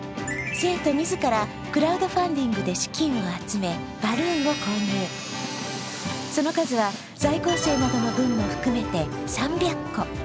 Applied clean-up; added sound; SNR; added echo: none; Ocean; 19 dB; none.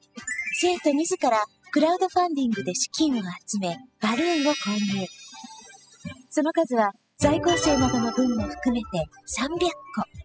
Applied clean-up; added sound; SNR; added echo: classical method spectral subtraction.